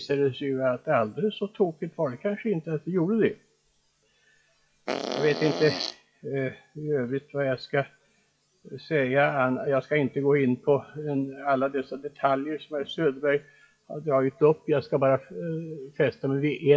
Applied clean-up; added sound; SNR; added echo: classical method WPE with log-MMSE.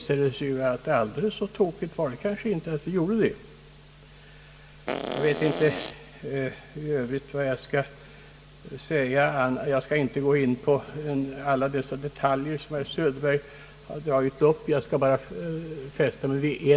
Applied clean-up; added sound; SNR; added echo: none; Fart; 4 dB; reverberation time 0.2 s.